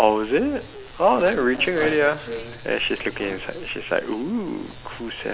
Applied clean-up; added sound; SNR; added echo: none; Boiling; 20 dB; none.